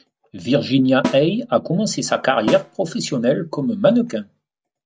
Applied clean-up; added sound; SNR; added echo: none; Snare drum; 10 dB; none.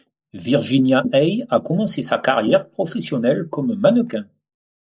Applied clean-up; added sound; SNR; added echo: neural mask model Resemble Enhance denoiser.